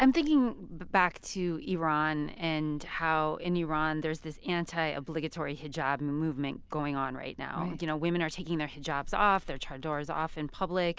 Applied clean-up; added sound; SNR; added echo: none; none; none; none.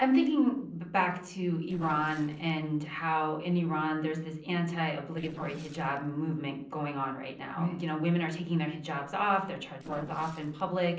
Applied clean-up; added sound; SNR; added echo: neural separator model SepFormer DNS4.